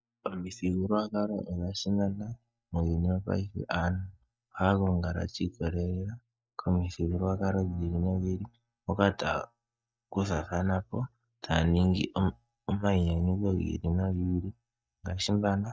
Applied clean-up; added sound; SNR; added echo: neural mask model DeepFilterNet 3.